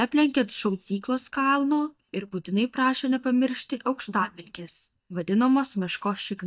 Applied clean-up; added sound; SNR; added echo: neural mask model DeepFilterNet 3.